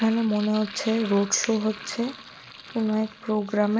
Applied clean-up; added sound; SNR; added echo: none; Sink (filling or washing); 17 dB; none.